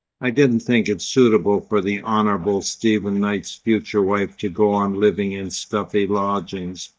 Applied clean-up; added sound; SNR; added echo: neural mask model DeepFilterNet 3.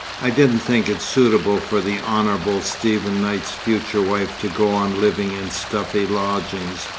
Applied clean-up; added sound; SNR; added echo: none; Stream; 12 dB; none.